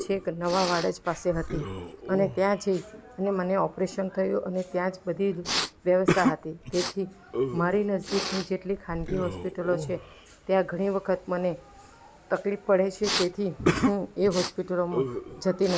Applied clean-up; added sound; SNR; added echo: none; Respiratory sounds; 6 dB; none.